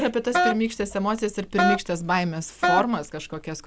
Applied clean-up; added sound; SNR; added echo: none; Wind instrument, woodwind instrument; 0 dB; none.